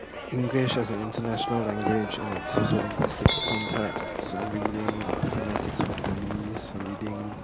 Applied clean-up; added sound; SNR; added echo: none; Livestock, farm animals, working animals + Crackle; 0 dB; none.